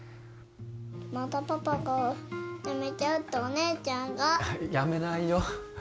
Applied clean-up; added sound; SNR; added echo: none; none; none; none.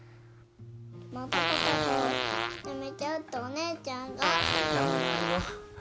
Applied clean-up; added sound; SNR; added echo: none; Fart; -5 dB; none.